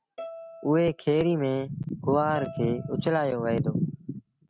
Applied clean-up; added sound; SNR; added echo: neural mask model RNNoise.